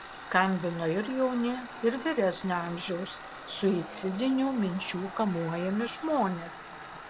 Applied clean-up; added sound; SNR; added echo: none; Tools; 13 dB; none.